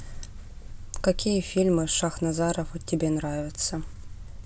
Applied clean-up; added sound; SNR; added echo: none; none; none; none.